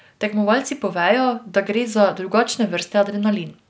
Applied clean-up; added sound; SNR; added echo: none; none; none; none.